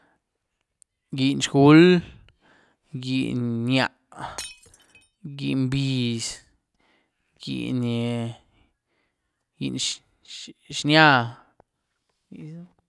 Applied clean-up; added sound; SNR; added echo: none; Shatter; 17 dB; none.